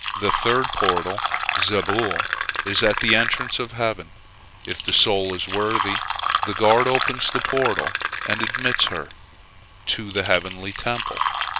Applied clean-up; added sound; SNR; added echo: none; Fill (with liquid); 2 dB; none.